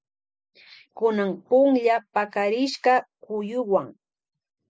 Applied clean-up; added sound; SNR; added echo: none; none; none; none.